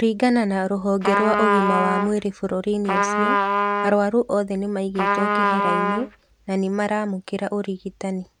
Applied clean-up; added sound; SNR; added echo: none; Trumpet; 0 dB; none.